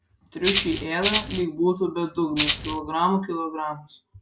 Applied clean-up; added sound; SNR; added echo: none; Rattle (instrument); -5 dB; none.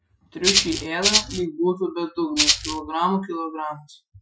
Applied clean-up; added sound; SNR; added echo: classical method Wiener filter.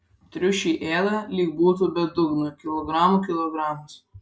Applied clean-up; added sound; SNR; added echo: none; none; none; none.